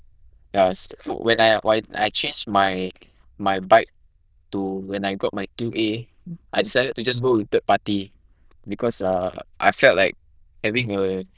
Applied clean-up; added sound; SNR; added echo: neural diffusion model UNIVERSE++.